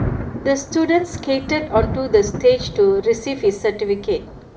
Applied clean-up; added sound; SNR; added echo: none; Thunder; 10 dB; reverberation time 1.1 s.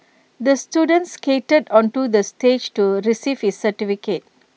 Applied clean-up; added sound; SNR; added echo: none; none; none; none.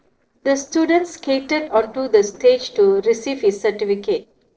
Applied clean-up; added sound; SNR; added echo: neural separator model SepFormer DNS4.